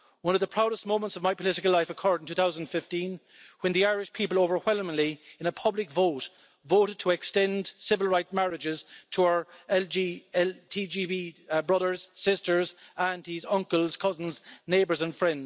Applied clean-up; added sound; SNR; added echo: none; none; none; none.